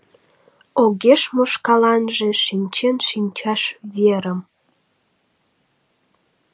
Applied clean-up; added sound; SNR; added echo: none; none; none; none.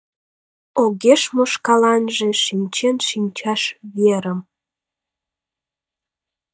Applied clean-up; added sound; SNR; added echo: neural mask model DeepFilterNet 3.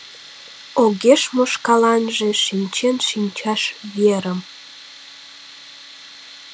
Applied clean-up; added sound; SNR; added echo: none; Tools; 20 dB; none.